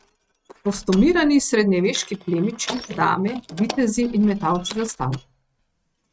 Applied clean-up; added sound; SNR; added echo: neural mask model RNNoise.